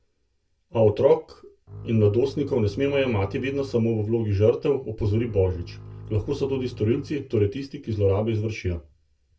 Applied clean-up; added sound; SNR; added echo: none; Bowed string instrument; 16 dB; reverberation time 0.2 s.